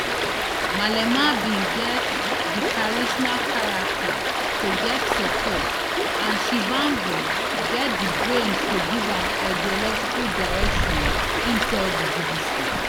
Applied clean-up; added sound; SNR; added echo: none; Stream; -5 dB; none.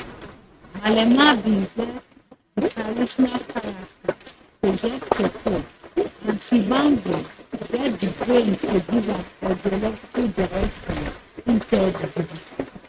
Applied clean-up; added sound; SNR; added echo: neural mask model RNNoise.